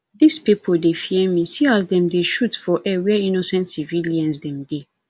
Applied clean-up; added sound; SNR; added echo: none; none; none; none.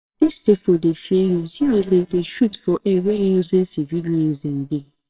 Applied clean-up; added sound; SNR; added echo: neural separator model SepFormer WHAMR!.